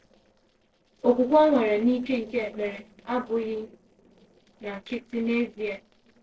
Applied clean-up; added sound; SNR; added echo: neural separator model SepFormer DNS4.